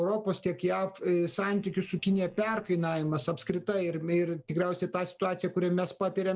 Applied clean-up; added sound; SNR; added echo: neural separator model SepFormer DNS4.